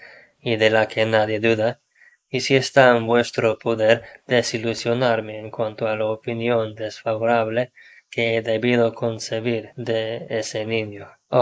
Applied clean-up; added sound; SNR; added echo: neural mask model Resemble Enhance denoiser.